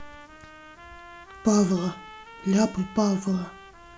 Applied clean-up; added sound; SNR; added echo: none; Trumpet; 19 dB; none.